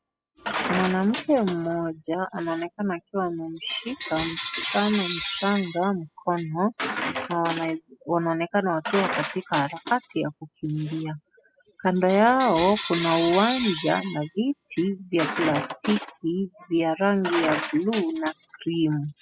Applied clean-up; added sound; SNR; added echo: classical method spectral subtraction.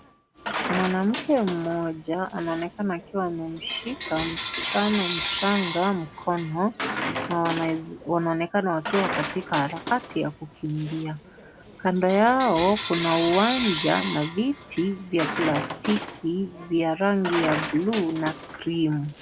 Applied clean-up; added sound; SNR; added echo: none; Coin (dropping) / Bell; 8 dB; none.